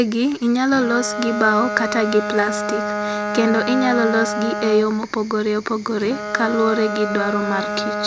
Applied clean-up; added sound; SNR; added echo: none; Bowed string instrument; 6 dB; none.